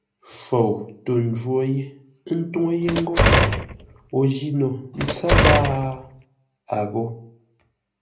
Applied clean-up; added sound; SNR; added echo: none; Door; -4 dB; reverberation time 0.5 s.